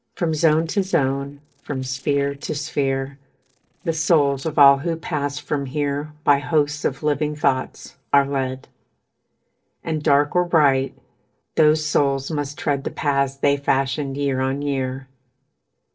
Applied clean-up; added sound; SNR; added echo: neural separator model SepFormer DNS4.